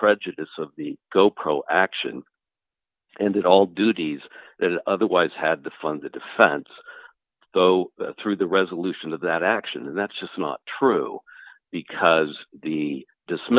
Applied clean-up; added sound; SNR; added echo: none; none; none; none.